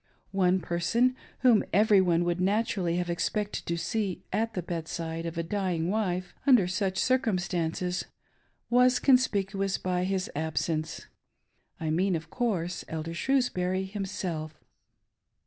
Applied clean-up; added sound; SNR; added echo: none; none; none; none.